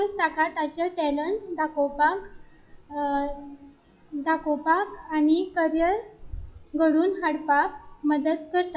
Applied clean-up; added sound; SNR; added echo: classical method log-MMSE.